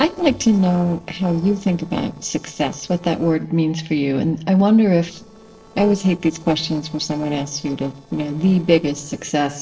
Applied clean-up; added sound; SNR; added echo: neural separator model SepFormer DNS4.